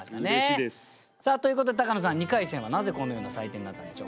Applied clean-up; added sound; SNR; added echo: none; none; none; none.